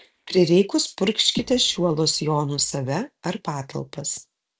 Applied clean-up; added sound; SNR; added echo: neural separator model SepFormer DNS4.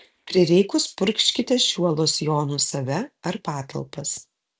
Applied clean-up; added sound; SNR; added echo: none; none; none; none.